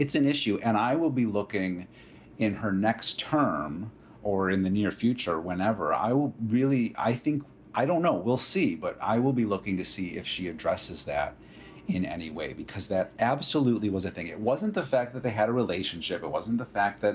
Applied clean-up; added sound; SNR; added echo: none; none; none; none.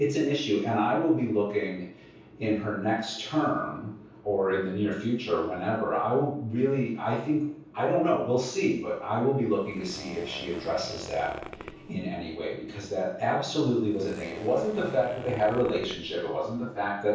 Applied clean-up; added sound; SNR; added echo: none; Zipper (clothing); 16 dB; reverberation time 0.6 s.